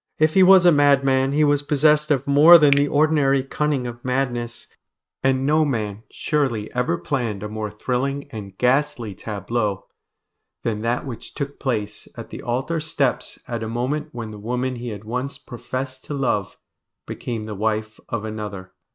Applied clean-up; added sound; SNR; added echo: neural mask model RNNoise.